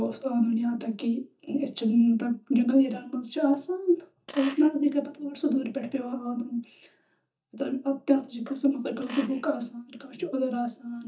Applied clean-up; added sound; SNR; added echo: neural mask model DeepFilterNet 3.